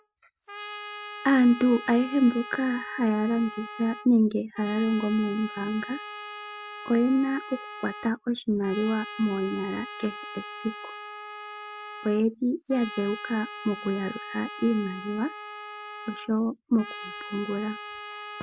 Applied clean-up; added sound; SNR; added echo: none; Trumpet; 13 dB; none.